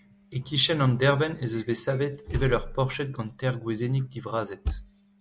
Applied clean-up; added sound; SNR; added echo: none; none; none; none.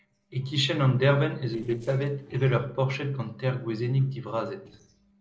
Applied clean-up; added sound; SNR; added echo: neural separator model SepFormer DNS4.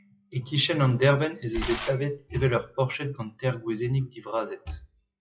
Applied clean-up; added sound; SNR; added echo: classical method WPE with log-MMSE.